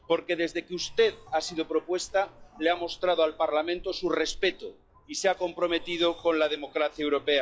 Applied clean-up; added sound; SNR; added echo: classical method log-MMSE.